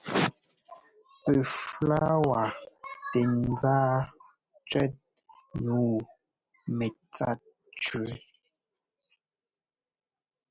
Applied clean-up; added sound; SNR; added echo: none; none; none; none.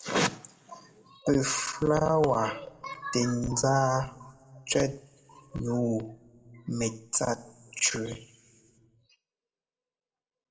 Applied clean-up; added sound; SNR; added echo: none; none; none; reverberation time 1.2 s.